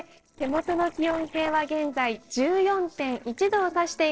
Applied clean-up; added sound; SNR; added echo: neural separator model SepFormer DNS4.